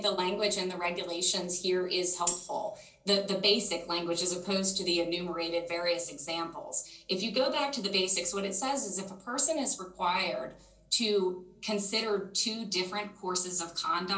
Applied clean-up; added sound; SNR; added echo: none; Tambourine; 7 dB; reverberation time 0.3 s.